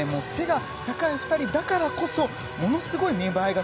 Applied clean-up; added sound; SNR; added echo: none; none; none; none.